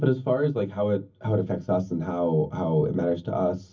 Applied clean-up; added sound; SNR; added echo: none; none; none; reverberation time 0.3 s.